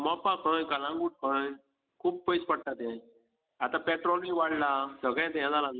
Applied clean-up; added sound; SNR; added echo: none; none; none; none.